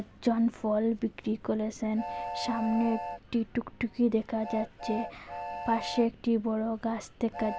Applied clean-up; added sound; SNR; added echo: none; Train; 10 dB; none.